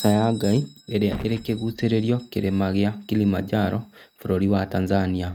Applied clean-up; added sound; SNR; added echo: neural mask model RNNoise.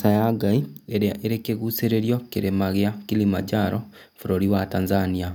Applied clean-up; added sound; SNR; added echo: none; none; none; none.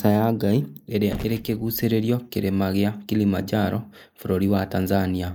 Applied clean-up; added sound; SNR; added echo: neural mask model Resemble Enhance denoiser.